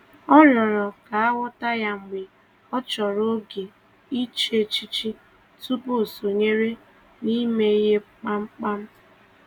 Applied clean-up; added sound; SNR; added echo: none; none; none; none.